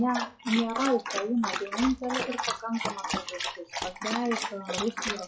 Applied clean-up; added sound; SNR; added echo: classical method WPE with log-MMSE.